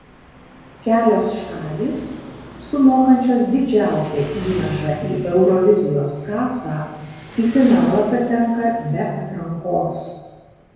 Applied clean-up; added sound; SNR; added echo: none; Engine; 17 dB; reverberation time 1.2 s.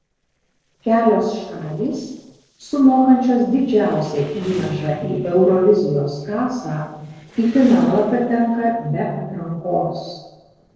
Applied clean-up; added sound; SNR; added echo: neural separator model SepFormer DNS4.